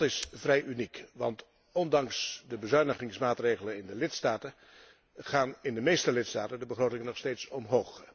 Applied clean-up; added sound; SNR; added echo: none; Shatter; 14 dB; none.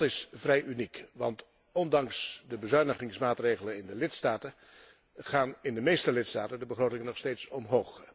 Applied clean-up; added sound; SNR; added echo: none; none; none; none.